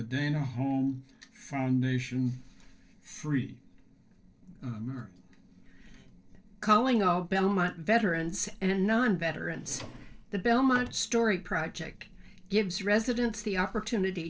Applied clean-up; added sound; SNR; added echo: neural separator model SepFormer DNS4.